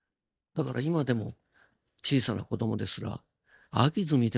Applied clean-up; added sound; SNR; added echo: neural mask model DeepFilterNet 3.